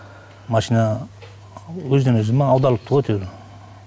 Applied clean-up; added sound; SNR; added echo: none; none; none; none.